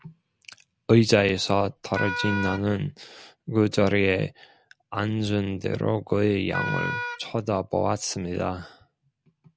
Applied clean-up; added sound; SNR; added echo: none; Wind instrument, woodwind instrument; 6 dB; none.